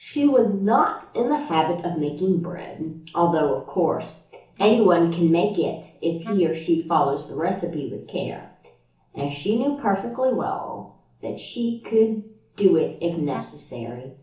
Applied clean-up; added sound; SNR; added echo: none; Wind instrument, woodwind instrument; 15 dB; reverberation time 0.8 s.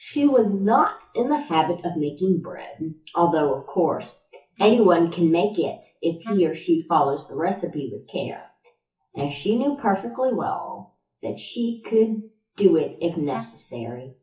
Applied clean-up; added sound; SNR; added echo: classical method WPE with log-MMSE.